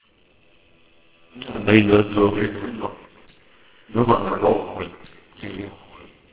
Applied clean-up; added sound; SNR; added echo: neural separator model SepFormer WHAMR!.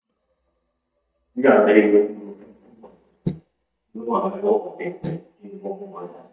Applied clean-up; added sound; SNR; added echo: neural mask model DeepFilterNet 3.